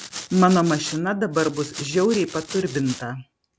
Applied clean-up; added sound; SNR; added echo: none; Domestic sounds, home sounds; 15 dB; none.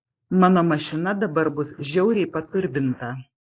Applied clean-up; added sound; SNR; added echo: neural mask model Resemble Enhance denoiser.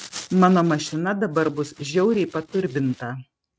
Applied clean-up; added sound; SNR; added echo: neural mask model RNNoise.